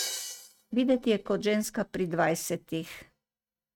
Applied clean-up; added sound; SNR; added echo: neural mask model RNNoise.